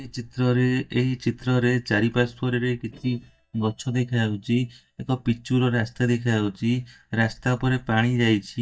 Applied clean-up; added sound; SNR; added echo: neural mask model DeepFilterNet 3.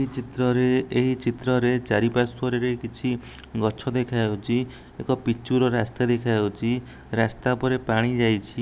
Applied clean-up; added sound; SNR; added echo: none; none; none; none.